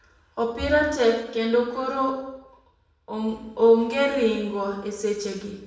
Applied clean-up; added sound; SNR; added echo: none; none; none; reverberation time 0.8 s.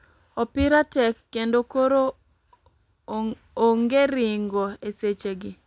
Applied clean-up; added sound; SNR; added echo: none; none; none; none.